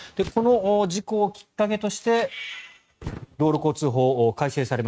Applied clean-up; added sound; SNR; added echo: neural mask model RNNoise.